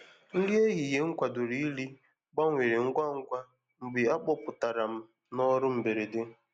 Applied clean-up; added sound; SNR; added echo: none; none; none; none.